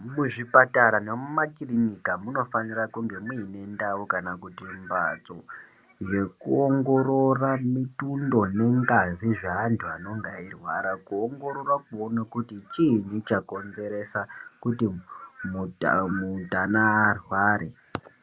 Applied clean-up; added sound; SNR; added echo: none; none; none; none.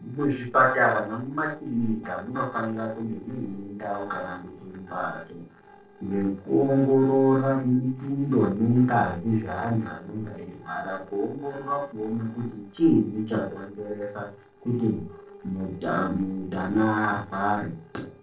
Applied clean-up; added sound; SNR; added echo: neural separator model SepFormer DNS4.